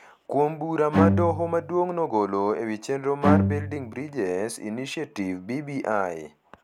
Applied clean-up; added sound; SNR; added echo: none; Bowed string instrument; 0 dB; none.